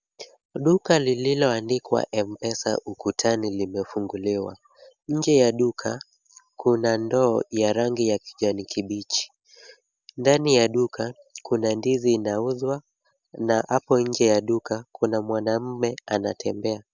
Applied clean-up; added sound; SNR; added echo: none; none; none; none.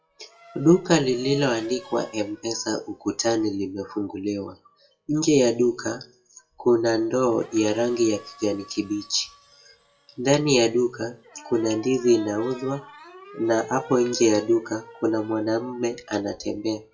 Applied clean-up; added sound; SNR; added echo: classical method WPE with log-MMSE.